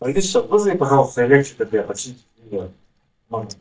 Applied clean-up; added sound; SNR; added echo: neural mask model DeepFilterNet 3.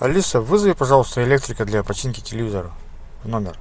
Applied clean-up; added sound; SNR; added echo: none; none; none; none.